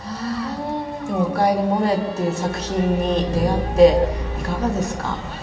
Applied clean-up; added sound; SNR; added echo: none; none; none; reverberation time 2.6 s.